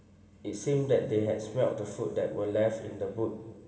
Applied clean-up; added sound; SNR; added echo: none; none; none; reverberation time 2.9 s.